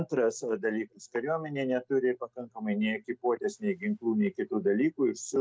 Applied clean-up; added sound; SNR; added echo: none; none; none; none.